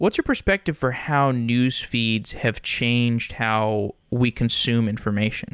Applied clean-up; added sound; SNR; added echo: none; none; none; none.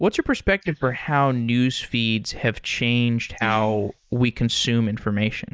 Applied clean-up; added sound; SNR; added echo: neural mask model Resemble Enhance denoiser.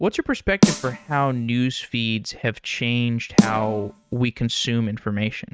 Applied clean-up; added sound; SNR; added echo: neural mask model RNNoise.